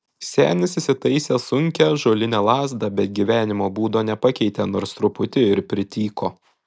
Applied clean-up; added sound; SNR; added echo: none; none; none; none.